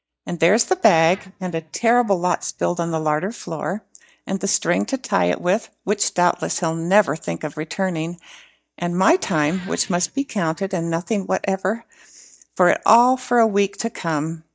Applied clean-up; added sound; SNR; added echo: neural mask model DeepFilterNet 3.